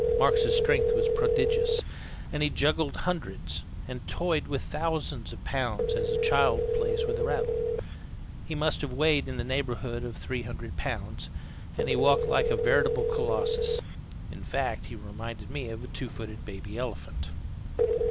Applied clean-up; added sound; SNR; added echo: none; Telephone; -1 dB; none.